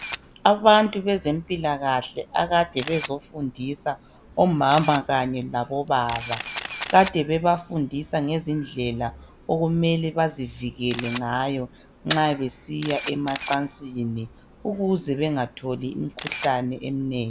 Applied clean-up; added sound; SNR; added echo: none; Camera; 12 dB; none.